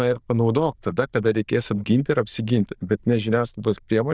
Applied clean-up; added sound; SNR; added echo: neural diffusion model UNIVERSE++.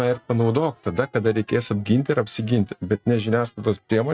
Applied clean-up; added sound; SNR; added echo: neural mask model RNNoise.